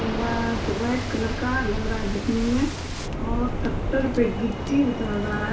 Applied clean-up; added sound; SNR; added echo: none; Waves, surf; 3 dB; reverberation time 0.3 s.